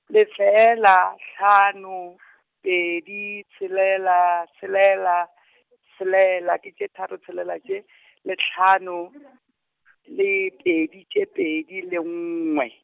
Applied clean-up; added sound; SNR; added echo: none; none; none; none.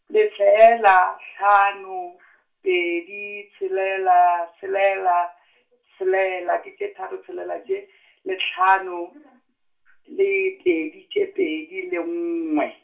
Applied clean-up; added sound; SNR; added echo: none; none; none; reverberation time 0.3 s.